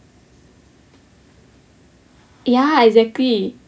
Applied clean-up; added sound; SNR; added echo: none; none; none; none.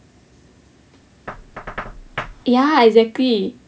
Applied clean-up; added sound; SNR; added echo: none; Knock; 17 dB; none.